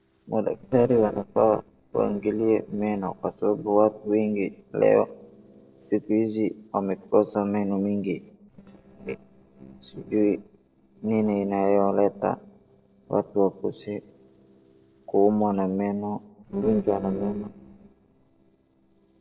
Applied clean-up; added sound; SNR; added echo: neural separator model SepFormer DNS4.